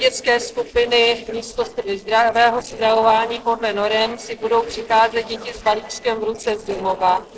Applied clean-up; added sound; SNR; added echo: neural separator model SepFormer DNS4.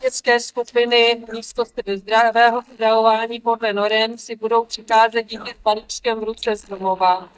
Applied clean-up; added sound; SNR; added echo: neural mask model DeepFilterNet 3.